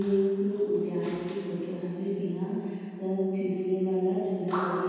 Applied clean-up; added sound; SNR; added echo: none; none; none; reverberation time 2.1 s.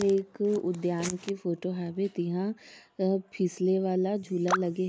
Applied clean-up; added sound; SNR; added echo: none; none; none; none.